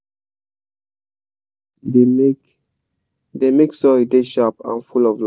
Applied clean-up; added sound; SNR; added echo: none; none; none; none.